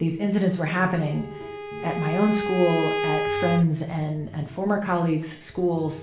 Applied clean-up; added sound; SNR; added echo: none; Bowed string instrument; 7 dB; reverberation time 0.5 s.